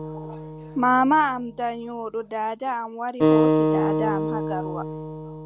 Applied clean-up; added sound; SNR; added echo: none; Acoustic guitar; -1 dB; none.